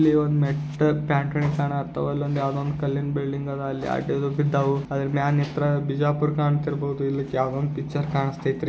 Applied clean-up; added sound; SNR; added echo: none; none; none; none.